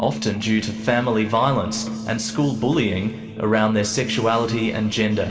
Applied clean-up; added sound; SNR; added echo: none; none; none; reverberation time 2.2 s.